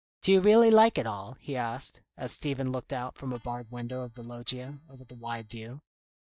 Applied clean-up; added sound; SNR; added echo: neural mask model DeepFilterNet 3.